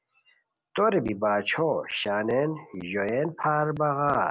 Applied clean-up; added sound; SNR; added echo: none; none; none; none.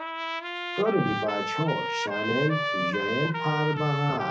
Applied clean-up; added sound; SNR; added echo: none; Trumpet; 2 dB; reverberation time 0.4 s.